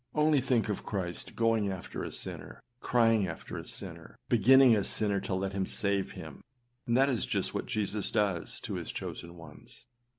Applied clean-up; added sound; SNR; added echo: none; none; none; none.